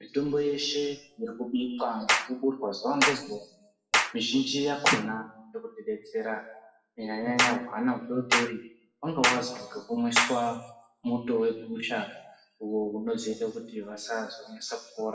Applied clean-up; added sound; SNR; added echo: classical method WPE with log-MMSE.